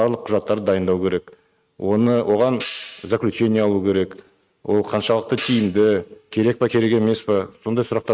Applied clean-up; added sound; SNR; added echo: neural mask model RNNoise.